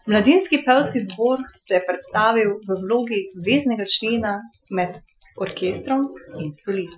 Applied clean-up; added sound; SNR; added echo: classical method Wiener filter.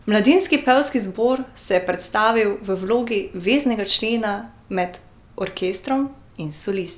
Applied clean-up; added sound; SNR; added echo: none; none; none; none.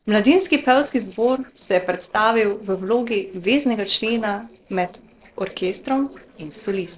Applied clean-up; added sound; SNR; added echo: neural separator model SepFormer DNS4.